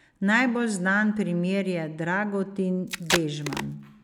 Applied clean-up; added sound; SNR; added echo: none; Packing tape, duct tape; 5 dB; none.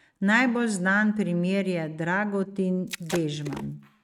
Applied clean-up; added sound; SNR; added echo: neural mask model RNNoise.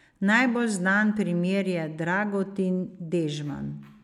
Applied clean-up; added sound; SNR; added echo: none; none; none; none.